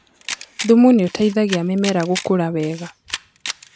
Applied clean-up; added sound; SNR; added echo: none; Camera; 14 dB; none.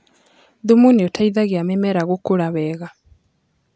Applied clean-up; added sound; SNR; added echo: none; none; none; none.